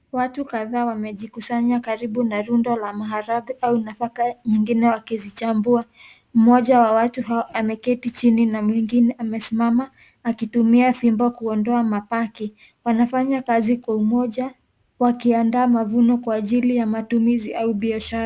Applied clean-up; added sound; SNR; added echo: none; none; none; none.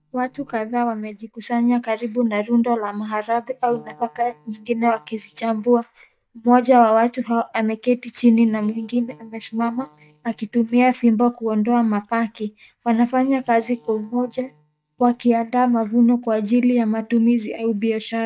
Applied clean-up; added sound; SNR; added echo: neural mask model DeepFilterNet 3.